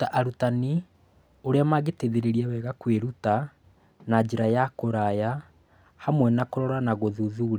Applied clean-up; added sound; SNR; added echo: none; none; none; none.